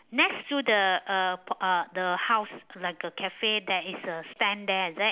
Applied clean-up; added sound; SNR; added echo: none; none; none; none.